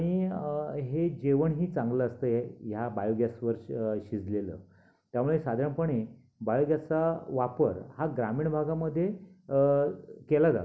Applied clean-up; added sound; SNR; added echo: none; none; none; none.